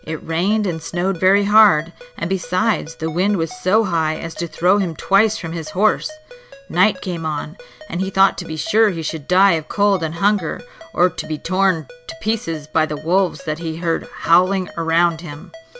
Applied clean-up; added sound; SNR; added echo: none; Ringtone; 20 dB; none.